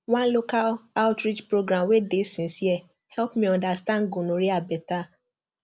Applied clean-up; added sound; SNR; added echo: none; none; none; none.